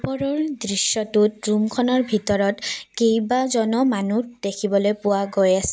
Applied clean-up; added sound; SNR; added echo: none; none; none; none.